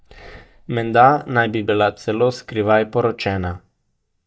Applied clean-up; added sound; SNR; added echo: neural mask model DeepFilterNet 3.